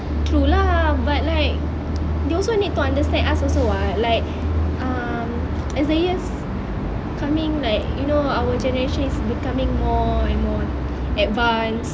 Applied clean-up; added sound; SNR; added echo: none; none; none; none.